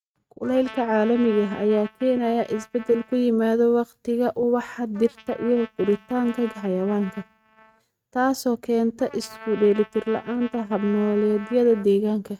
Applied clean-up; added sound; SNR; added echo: neural mask model RNNoise.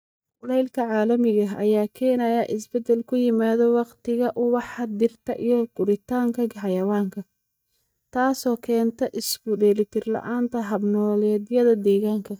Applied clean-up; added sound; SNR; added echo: neural mask model DeepFilterNet 3.